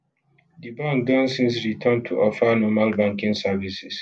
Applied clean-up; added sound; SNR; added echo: none; none; none; none.